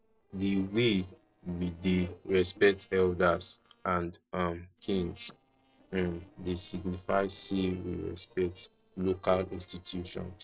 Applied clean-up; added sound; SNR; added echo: neural separator model SepFormer DNS4.